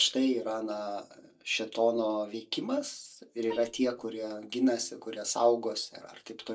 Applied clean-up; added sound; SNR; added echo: neural mask model DeepFilterNet 3.